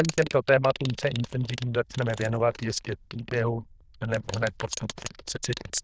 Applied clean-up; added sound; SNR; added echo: neural diffusion model UNIVERSE++.